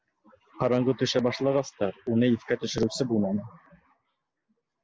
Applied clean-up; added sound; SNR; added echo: none; none; none; none.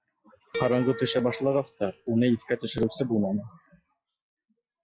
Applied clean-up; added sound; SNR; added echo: classical method log-MMSE.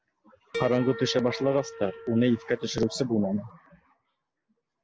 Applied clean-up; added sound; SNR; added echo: none; Harp; 11 dB; none.